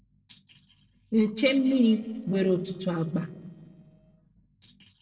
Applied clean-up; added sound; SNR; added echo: neural separator model SepFormer DNS4.